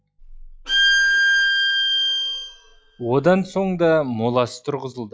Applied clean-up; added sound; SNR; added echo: classical method log-MMSE.